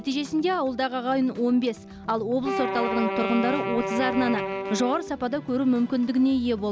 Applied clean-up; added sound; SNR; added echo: none; Wind instrument, woodwind instrument; 5 dB; none.